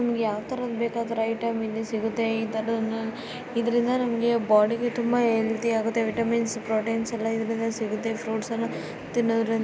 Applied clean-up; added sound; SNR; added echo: none; none; none; none.